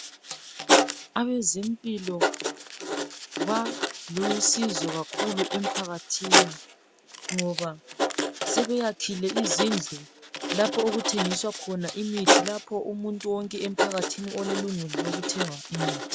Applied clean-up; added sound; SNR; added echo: none; Writing; -2 dB; none.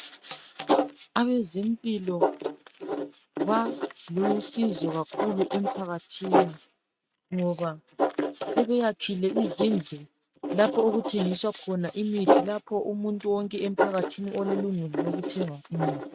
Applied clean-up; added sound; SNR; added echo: neural mask model RNNoise.